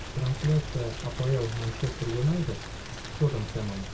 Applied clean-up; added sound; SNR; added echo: none; Rain; 9 dB; reverberation time 0.2 s.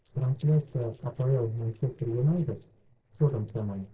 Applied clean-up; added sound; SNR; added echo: neural separator model SepFormer DNS4.